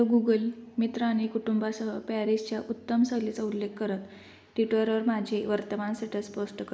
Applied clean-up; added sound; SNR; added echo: none; none; none; none.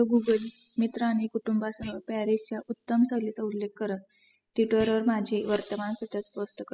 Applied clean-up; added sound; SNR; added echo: classical method spectral subtraction.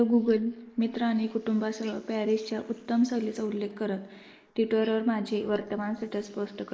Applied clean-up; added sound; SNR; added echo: neural mask model Resemble Enhance denoiser.